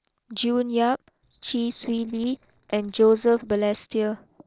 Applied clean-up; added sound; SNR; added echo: neural separator model SepFormer DNS4.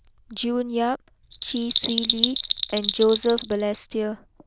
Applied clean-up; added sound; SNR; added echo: neural diffusion model UNIVERSE++.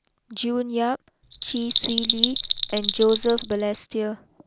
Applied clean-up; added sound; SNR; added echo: none; Bell; 0 dB; none.